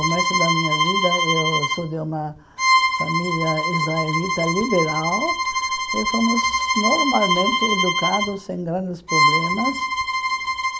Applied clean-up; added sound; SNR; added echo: none; Bowed string instrument; -3 dB; none.